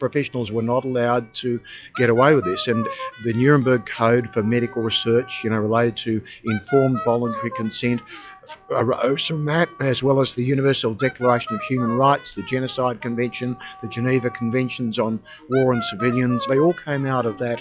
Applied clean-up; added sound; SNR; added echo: classical method log-MMSE.